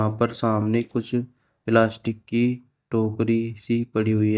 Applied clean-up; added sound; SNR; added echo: neural mask model DeepFilterNet 3.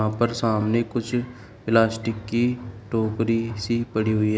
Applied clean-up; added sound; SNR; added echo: none; none; none; none.